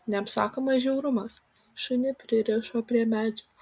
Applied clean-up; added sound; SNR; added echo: none; none; none; none.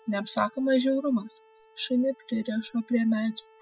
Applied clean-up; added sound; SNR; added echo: classical method spectral subtraction.